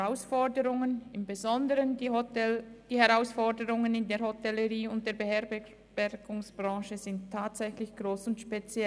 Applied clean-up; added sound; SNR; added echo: none; none; none; none.